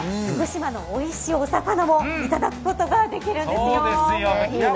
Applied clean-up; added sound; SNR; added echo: none; none; none; none.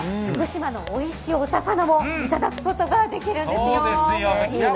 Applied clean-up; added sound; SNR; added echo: none; Tap / Glass; 19 dB; none.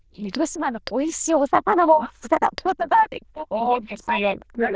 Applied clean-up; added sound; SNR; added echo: neural diffusion model UNIVERSE++.